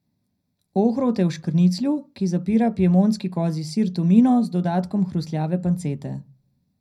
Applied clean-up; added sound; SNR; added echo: none; none; none; reverberation time 0.5 s.